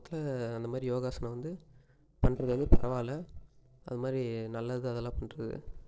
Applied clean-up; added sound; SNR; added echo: neural separator model SepFormer DNS4.